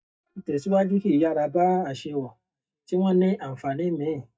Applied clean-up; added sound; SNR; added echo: neural mask model DeepFilterNet 3.